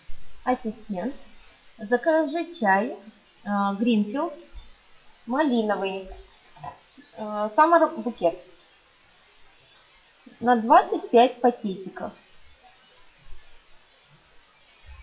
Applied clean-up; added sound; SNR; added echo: classical method WPE with log-MMSE.